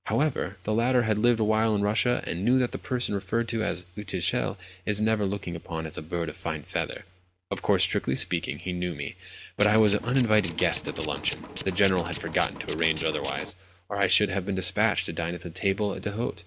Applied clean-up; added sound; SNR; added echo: none; Tools; 9 dB; none.